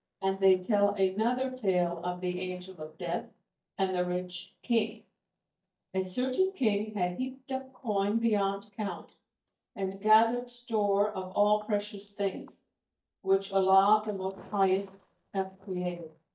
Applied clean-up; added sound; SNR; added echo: neural mask model DeepFilterNet 3.